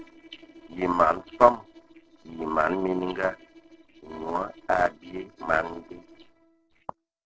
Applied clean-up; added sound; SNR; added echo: neural separator model SepFormer DNS4.